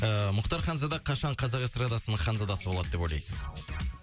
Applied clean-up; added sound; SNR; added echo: none; none; none; none.